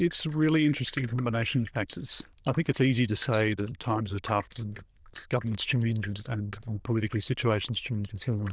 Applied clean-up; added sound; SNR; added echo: neural diffusion model UNIVERSE++.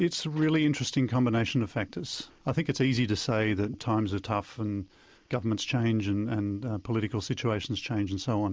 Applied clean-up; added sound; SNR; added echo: none; none; none; none.